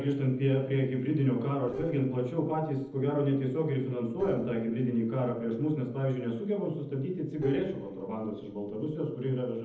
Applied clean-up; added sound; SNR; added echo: neural separator model SepFormer DNS4.